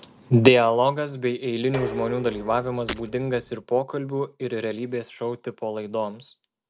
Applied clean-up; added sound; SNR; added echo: none; Dishes, pots, and pans + Shatter; 12 dB; none.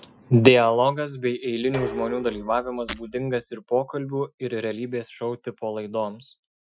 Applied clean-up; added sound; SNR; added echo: classical method Wiener filter.